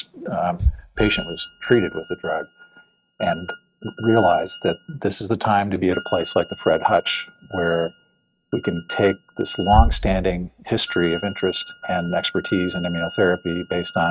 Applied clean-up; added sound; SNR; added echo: neural mask model RNNoise.